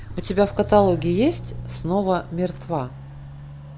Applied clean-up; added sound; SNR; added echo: none; Walk, footsteps; 11 dB; none.